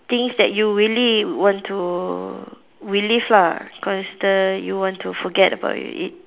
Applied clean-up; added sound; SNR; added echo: none; none; none; none.